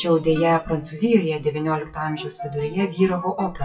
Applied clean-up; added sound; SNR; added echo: classical method WPE with log-MMSE.